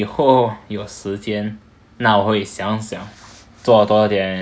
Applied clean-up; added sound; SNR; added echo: none; none; none; none.